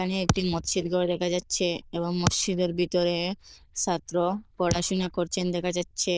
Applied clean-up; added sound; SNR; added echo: neural diffusion model UNIVERSE++.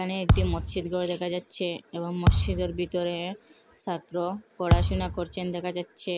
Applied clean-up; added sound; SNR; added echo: none; Thump, thud; -4 dB; none.